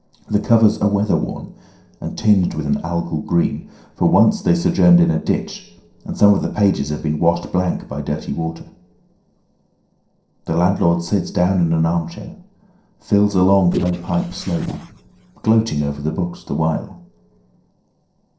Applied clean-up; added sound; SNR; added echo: neural separator model SepFormer DNS4.